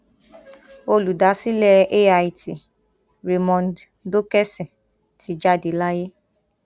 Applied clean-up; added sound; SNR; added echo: none; none; none; none.